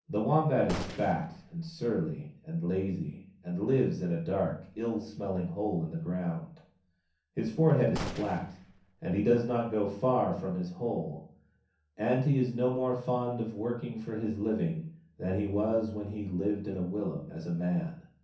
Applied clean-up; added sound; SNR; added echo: none; Gunshot, gunfire; 11 dB; reverberation time 0.6 s.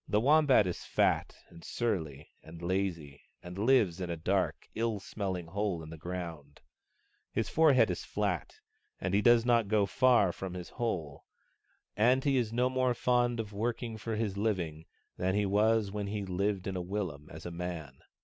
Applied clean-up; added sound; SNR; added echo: none; none; none; none.